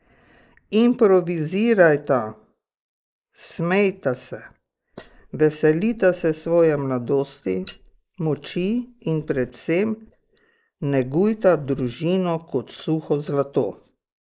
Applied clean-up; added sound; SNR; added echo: neural mask model Resemble Enhance denoiser.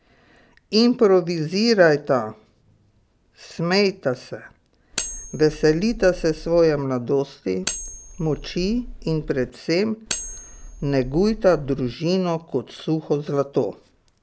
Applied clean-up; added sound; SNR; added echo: none; Cutlery, silverware; 12 dB; none.